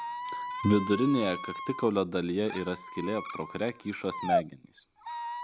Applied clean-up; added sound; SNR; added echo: none; Squeak; 6 dB; none.